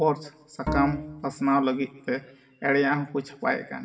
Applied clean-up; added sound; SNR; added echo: none; Bowed string instrument; 7 dB; reverberation time 1.2 s.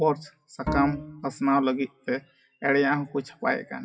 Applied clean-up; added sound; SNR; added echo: classical method WPE with log-MMSE.